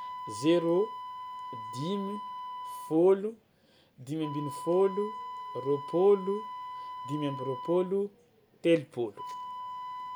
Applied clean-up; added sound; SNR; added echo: none; Wind instrument, woodwind instrument; 10 dB; none.